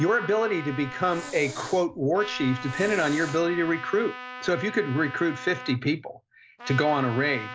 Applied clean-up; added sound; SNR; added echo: none; Trumpet + Hiss; 13 dB; none.